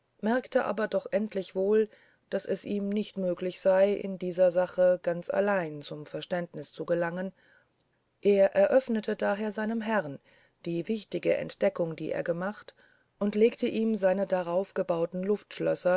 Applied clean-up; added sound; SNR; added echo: none; none; none; none.